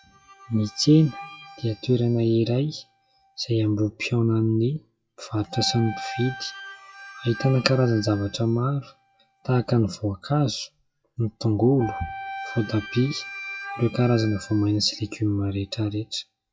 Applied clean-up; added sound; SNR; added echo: classical method WPE with log-MMSE.